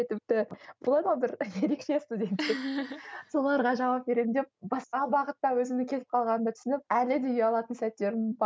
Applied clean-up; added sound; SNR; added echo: none; none; none; none.